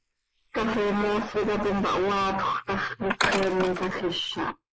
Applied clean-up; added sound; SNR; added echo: neural mask model Resemble Enhance denoiser.